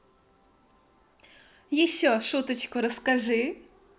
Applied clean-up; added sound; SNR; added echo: none; none; none; none.